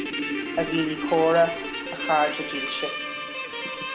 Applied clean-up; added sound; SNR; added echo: none; Guitar; 4 dB; none.